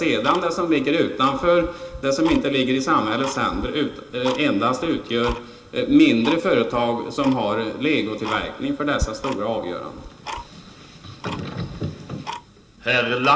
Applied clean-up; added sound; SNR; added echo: none; Tick-tock; 14 dB; reverberation time 1.4 s.